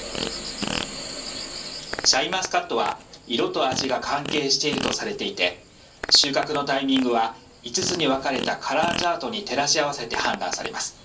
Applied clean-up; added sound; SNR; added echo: none; Fart; 11 dB; reverberation time 0.3 s.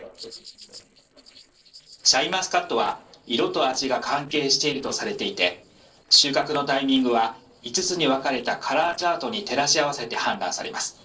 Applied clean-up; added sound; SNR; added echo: neural separator model SepFormer DNS4.